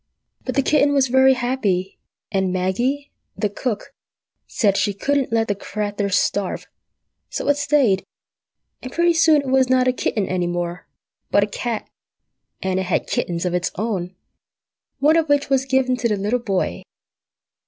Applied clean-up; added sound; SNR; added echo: none; none; none; none.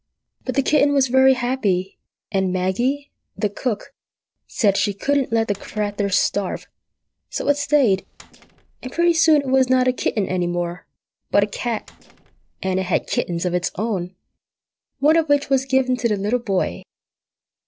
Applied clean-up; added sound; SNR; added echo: neural separator model SepFormer DNS4.